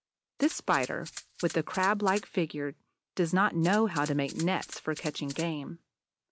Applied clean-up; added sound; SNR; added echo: none; Rattle (instrument); 16 dB; none.